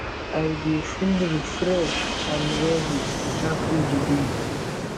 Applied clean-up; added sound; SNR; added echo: none; Fixed-wing aircraft, airplane; 1 dB; none.